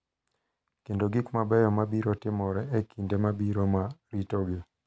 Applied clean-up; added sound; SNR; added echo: none; none; none; none.